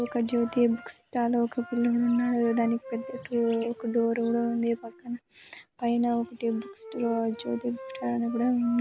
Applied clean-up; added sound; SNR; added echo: none; Wind instrument, woodwind instrument; 18 dB; none.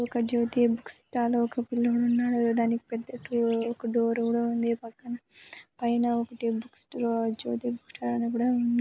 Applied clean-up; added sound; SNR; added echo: none; none; none; none.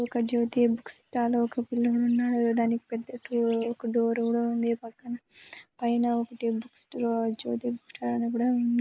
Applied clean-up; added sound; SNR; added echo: neural mask model Resemble Enhance denoiser.